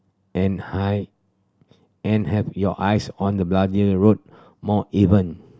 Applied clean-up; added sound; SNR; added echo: none; none; none; none.